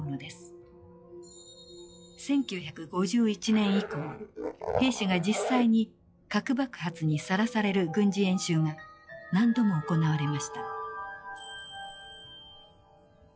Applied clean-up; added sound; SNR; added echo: classical method log-MMSE.